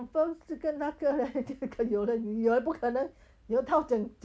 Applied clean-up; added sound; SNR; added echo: none; none; none; none.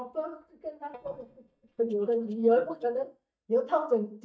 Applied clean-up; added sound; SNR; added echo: neural mask model DeepFilterNet 3.